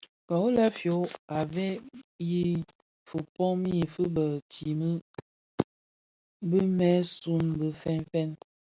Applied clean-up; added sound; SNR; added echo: none; none; none; none.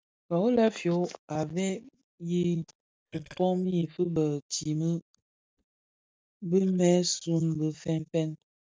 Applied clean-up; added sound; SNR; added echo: neural mask model DeepFilterNet 3.